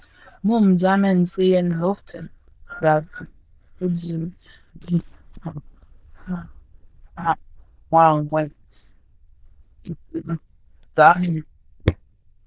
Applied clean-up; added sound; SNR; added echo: neural diffusion model UNIVERSE++.